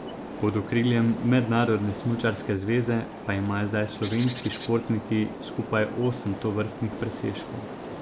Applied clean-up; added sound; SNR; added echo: none; Bird; 11 dB; none.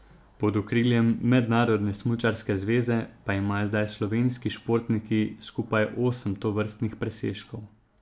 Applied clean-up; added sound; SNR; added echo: none; none; none; none.